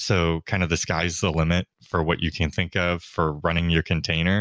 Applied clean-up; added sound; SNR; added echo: none; none; none; none.